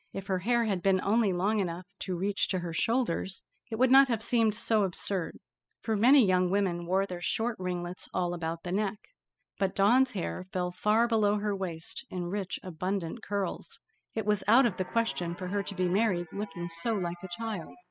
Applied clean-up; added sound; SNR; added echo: classical method spectral subtraction.